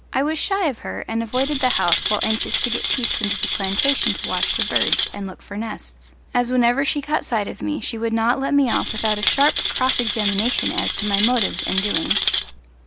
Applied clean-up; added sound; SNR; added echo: none; Rattle; 0 dB; none.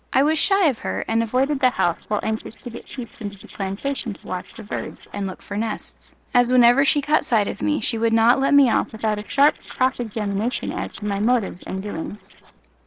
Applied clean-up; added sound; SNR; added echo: neural separator model SepFormer DNS4.